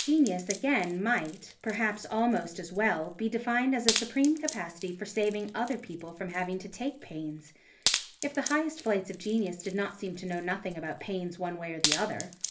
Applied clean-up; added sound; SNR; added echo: none; Wood; 8 dB; reverberation time 0.3 s.